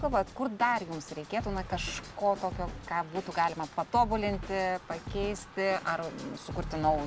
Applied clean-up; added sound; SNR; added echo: none; Drum kit; 11 dB; none.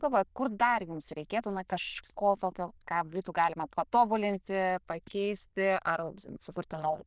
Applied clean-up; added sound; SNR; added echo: neural diffusion model UNIVERSE++.